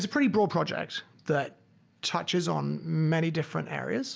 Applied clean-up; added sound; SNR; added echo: none; none; none; none.